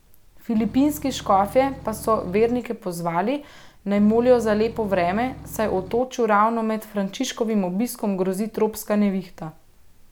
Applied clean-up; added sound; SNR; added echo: none; Engine / Truck / Car; 16 dB; none.